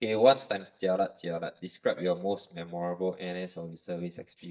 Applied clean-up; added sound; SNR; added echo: neural mask model DeepFilterNet 3.